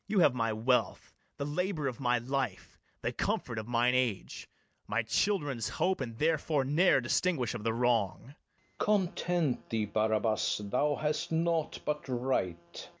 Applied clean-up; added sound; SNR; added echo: none; none; none; none.